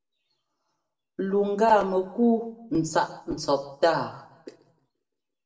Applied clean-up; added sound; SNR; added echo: none; none; none; reverberation time 0.7 s.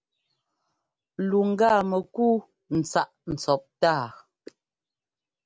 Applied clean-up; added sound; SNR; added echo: none; none; none; none.